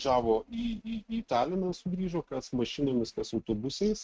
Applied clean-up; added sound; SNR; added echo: neural mask model RNNoise.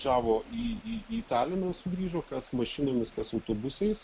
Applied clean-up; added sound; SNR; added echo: none; Thunder + Stream; 20 dB; none.